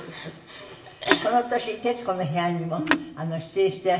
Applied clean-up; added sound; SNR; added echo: none; Telephone; 5 dB; reverberation time 1.0 s.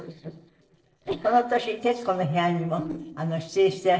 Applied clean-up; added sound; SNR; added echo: neural separator model SepFormer DNS4.